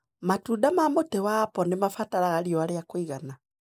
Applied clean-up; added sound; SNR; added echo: neural mask model Resemble Enhance denoiser.